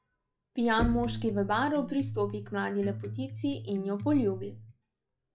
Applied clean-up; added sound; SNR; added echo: classical method log-MMSE.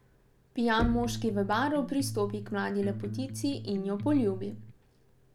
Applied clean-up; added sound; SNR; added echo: none; Knock + Electric guitar; 7 dB; none.